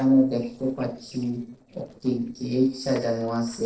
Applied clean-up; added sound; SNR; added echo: neural separator model SepFormer DNS4.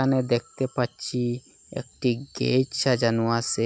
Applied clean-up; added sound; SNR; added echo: none; none; none; none.